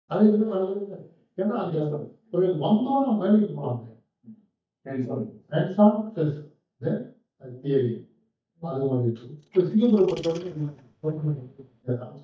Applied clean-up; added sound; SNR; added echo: neural mask model DeepFilterNet 3.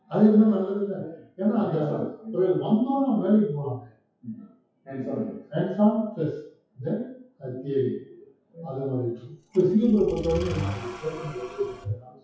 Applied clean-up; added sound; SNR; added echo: classical method WPE with log-MMSE.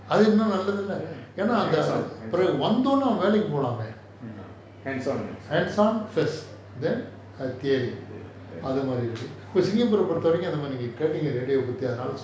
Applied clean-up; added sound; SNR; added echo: none; none; none; none.